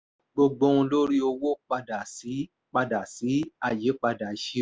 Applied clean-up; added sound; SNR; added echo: none; none; none; none.